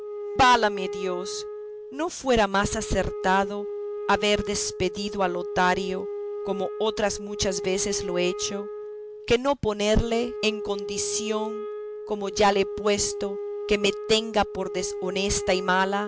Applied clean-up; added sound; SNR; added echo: none; Wind instrument, woodwind instrument; 8 dB; none.